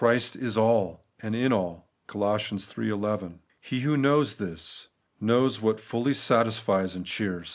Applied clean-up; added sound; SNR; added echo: none; none; none; none.